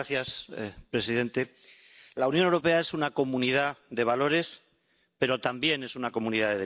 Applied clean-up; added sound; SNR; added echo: none; none; none; none.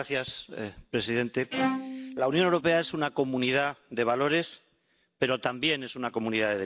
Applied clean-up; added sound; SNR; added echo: none; Bowed string instrument; 7 dB; none.